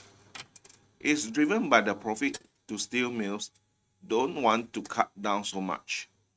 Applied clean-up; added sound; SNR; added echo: neural mask model RNNoise.